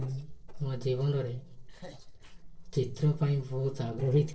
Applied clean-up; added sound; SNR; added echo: neural separator model SepFormer DNS4.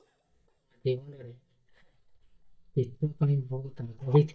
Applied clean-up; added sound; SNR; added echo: neural mask model DeepFilterNet 3.